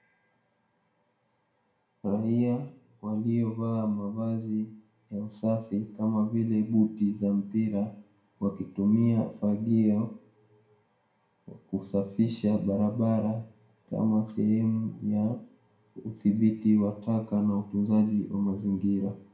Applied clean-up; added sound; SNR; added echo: none; none; none; reverberation time 0.5 s.